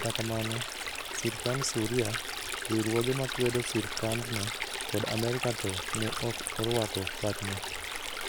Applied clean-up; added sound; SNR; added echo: none; Stream; 3 dB; none.